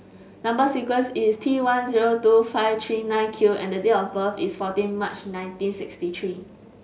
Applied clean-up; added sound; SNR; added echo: none; none; none; none.